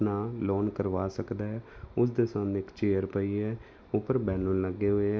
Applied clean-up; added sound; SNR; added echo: none; none; none; none.